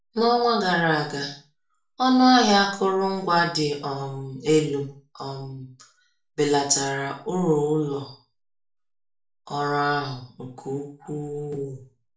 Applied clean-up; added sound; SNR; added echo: none; none; none; reverberation time 0.4 s.